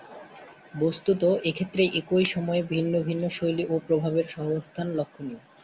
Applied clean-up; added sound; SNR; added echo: none; none; none; none.